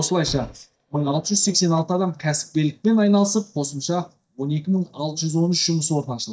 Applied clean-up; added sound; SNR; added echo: neural mask model DeepFilterNet 3.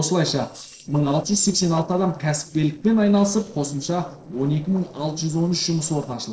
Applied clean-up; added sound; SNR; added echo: neural separator model SepFormer DNS4.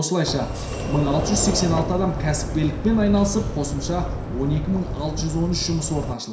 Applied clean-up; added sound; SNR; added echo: none; Sliding door; 4 dB; reverberation time 0.7 s.